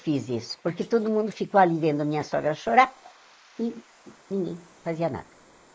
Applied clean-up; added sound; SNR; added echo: neural mask model Resemble Enhance denoiser.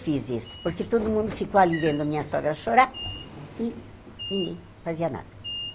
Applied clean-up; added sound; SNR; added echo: none; Sliding door / Train; 12 dB; none.